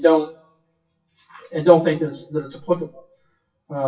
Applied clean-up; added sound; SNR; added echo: classical method WPE with log-MMSE.